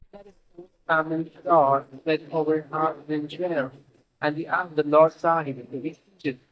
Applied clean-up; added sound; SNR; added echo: neural mask model DeepFilterNet 3.